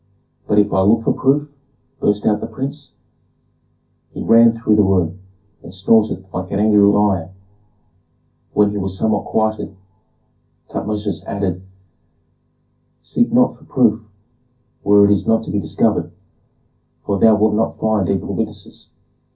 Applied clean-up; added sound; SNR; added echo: none; none; none; reverberation time 0.3 s.